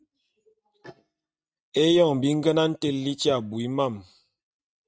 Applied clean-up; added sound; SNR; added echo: neural mask model RNNoise.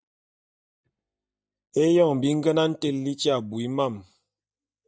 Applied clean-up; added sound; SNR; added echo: neural mask model DeepFilterNet 3.